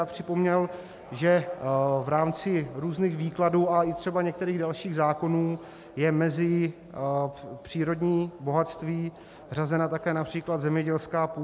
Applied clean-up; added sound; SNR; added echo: none; none; none; none.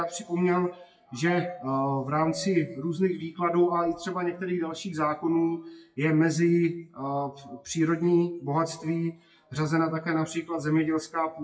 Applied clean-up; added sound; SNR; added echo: classical method WPE with log-MMSE.